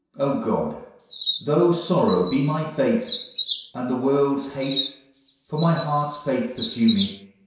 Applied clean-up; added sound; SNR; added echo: none; Chirp, tweet; 4 dB; reverberation time 0.7 s.